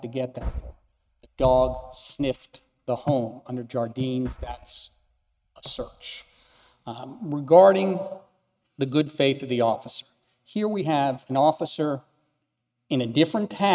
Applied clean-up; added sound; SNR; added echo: neural mask model RNNoise.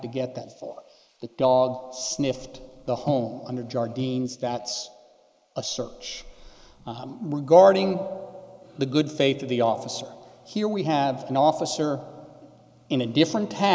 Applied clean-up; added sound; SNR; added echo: neural mask model Resemble Enhance denoiser.